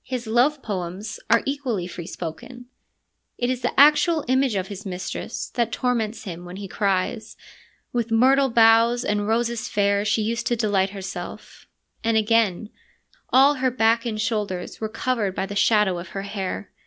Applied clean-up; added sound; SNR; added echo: none; Clapping; 11 dB; none.